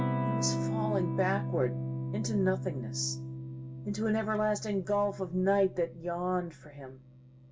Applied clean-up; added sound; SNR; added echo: none; Electric guitar / Strum; 4 dB; reverberation time 0.2 s.